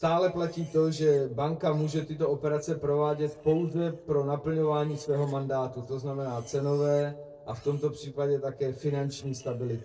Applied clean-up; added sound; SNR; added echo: neural separator model SepFormer DNS4.